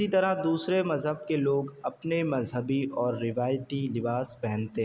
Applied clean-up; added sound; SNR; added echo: none; none; none; none.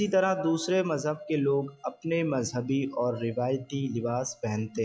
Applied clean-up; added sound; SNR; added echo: classical method log-MMSE.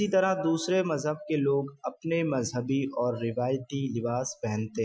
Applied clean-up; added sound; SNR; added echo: classical method Wiener filter.